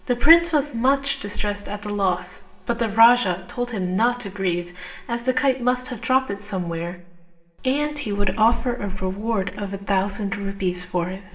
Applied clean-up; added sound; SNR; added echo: none; none; none; reverberation time 1.1 s.